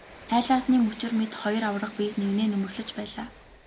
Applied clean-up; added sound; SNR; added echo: none; Train; 18 dB; none.